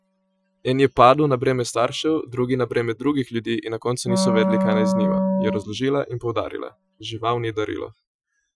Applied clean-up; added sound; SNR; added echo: classical method Wiener filter.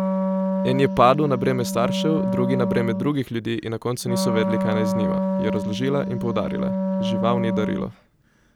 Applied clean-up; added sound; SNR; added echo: none; Wind instrument, woodwind instrument; 0 dB; none.